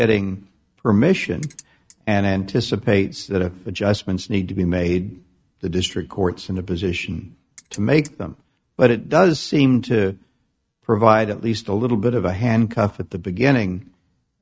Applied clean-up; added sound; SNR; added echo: neural mask model RNNoise.